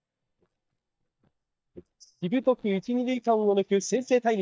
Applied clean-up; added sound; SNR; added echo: neural mask model DeepFilterNet 3.